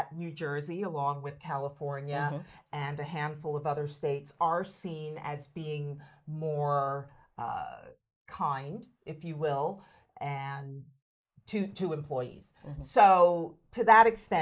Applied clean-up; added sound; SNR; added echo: neural mask model Resemble Enhance denoiser.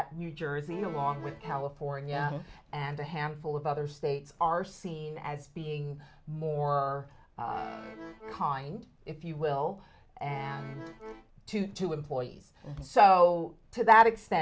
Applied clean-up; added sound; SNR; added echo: none; Accordion; 14 dB; none.